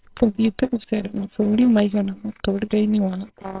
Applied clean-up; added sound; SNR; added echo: neural separator model SepFormer WHAMR!.